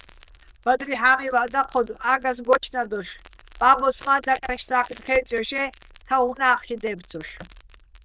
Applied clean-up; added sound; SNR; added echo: neural diffusion model UNIVERSE++.